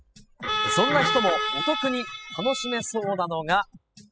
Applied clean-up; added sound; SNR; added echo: classical method spectral subtraction.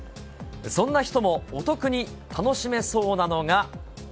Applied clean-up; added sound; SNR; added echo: none; none; none; none.